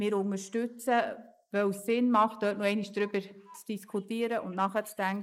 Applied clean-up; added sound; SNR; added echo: neural mask model Resemble Enhance denoiser.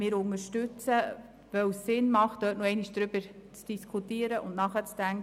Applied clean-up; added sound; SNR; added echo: none; none; none; none.